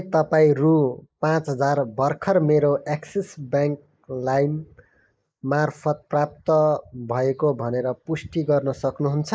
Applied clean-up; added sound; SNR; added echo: neural mask model Resemble Enhance denoiser.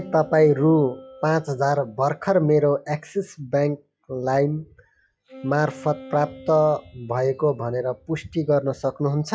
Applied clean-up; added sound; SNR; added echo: classical method log-MMSE.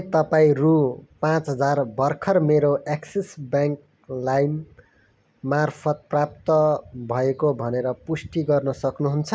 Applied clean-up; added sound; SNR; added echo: none; none; none; none.